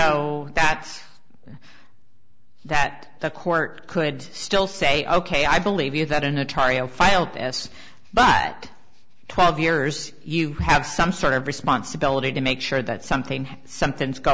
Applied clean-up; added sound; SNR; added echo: none; none; none; none.